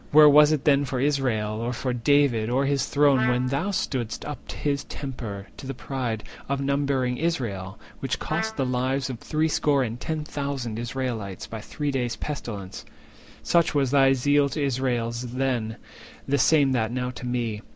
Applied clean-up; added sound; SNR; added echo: none; Trumpet; 11 dB; none.